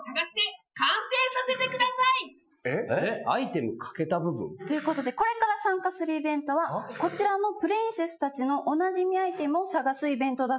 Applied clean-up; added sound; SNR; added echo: classical method Wiener filter.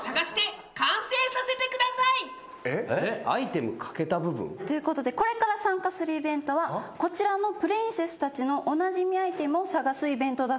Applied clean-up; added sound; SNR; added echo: none; none; none; none.